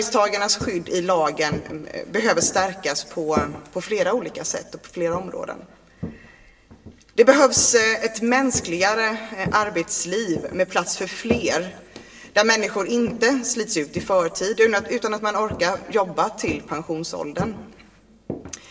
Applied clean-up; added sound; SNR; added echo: none; Walk, footsteps; 14 dB; reverberation time 1.6 s.